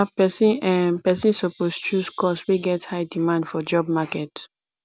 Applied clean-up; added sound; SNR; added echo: none; Chime; 8 dB; none.